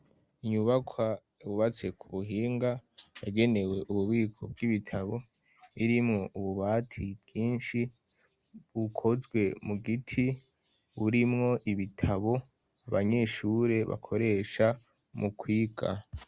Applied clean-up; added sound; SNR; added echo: none; none; none; none.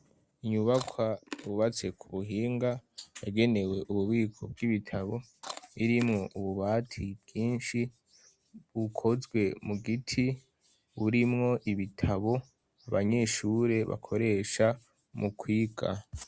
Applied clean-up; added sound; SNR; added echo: none; Chewing, mastication; 16 dB; none.